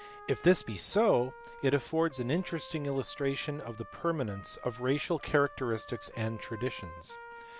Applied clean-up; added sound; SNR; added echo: none; Trumpet; 17 dB; none.